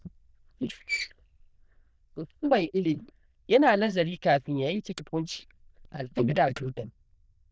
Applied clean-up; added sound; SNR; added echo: neural diffusion model UNIVERSE++.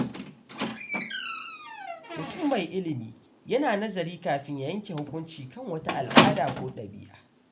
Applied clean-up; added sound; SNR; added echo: none; Squeak; -1 dB; none.